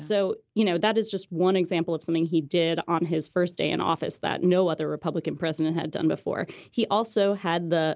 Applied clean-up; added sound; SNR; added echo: neural mask model Resemble Enhance denoiser.